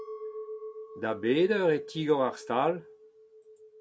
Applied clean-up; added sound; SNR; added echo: none; Chink, clink; 14 dB; none.